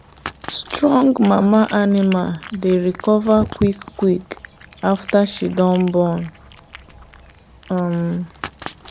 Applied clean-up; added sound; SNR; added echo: none; Cat; 16 dB; none.